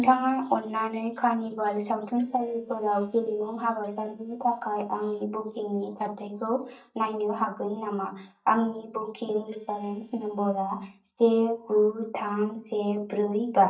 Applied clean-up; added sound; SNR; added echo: neural mask model DeepFilterNet 3.